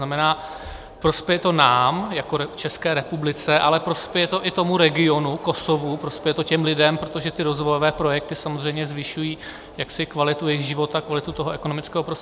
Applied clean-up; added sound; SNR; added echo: none; none; none; none.